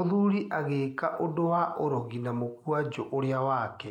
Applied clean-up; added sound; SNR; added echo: neural mask model Resemble Enhance denoiser.